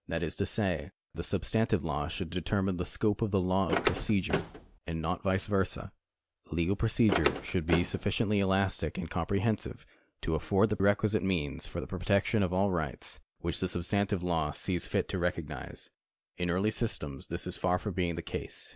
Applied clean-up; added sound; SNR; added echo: none; Car; 2 dB; none.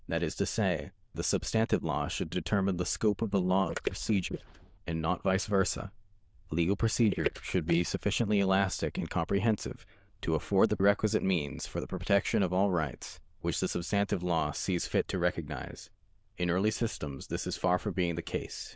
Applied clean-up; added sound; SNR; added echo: neural diffusion model UNIVERSE++.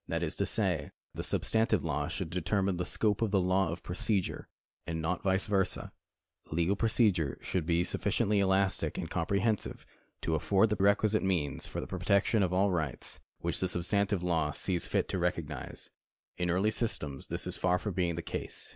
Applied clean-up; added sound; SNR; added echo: none; none; none; none.